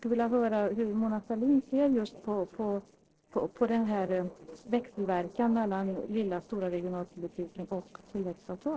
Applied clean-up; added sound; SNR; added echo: neural separator model SepFormer DNS4.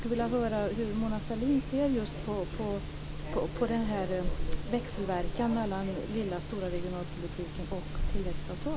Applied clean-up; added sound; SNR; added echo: none; Subway, metro, underground; 4 dB; none.